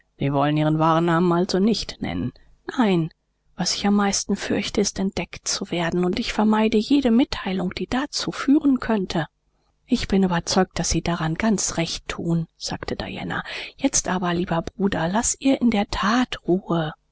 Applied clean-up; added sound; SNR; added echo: none; none; none; none.